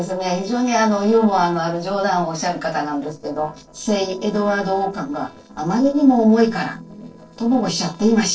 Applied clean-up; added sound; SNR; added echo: neural separator model SepFormer DNS4.